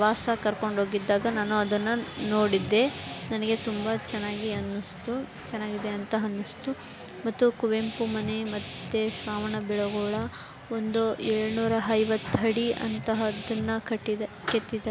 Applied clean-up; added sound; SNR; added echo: none; Guitar; 10 dB; none.